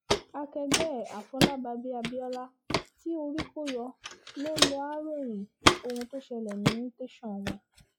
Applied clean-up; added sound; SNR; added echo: classical method log-MMSE.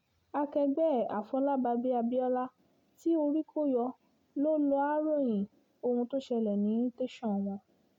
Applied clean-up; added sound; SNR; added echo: none; none; none; none.